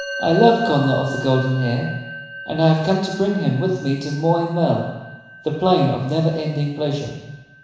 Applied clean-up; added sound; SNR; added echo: none; Musical instrument; 15 dB; reverberation time 1.0 s.